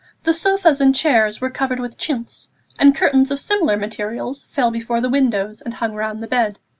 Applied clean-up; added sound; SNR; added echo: none; none; none; none.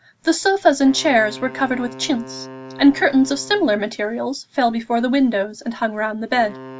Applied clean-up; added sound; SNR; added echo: none; Wind instrument, woodwind instrument; 19 dB; none.